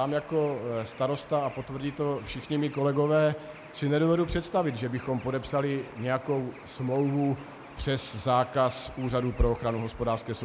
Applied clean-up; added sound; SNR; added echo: none; Bird; 19 dB; none.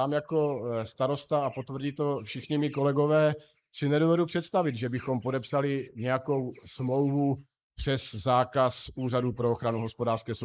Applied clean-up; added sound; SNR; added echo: neural mask model Resemble Enhance denoiser.